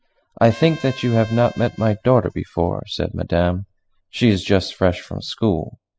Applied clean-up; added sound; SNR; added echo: classical method spectral subtraction.